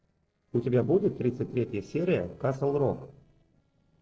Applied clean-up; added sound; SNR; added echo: neural separator model SepFormer DNS4.